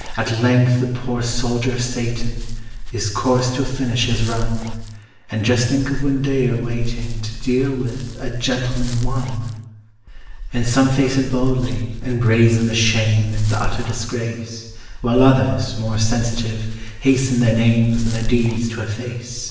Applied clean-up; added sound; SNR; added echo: none; Dog; 6 dB; reverberation time 1.1 s.